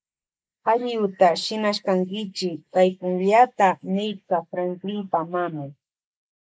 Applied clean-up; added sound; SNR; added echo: neural mask model Resemble Enhance denoiser.